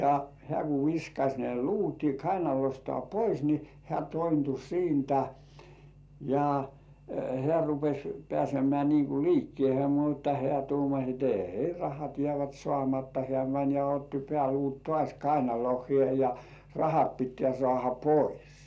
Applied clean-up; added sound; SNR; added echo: none; none; none; none.